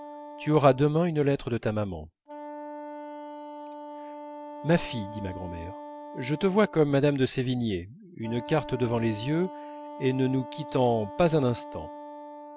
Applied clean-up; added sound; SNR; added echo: none; Wind instrument, woodwind instrument; 14 dB; none.